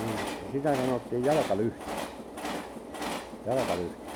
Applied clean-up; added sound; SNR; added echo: none; Train; 5 dB; none.